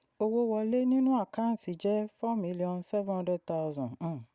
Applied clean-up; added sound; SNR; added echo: none; none; none; none.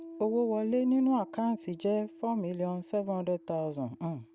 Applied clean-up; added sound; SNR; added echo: none; Piano; 19 dB; none.